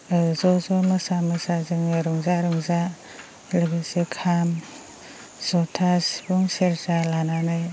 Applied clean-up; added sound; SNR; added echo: none; none; none; none.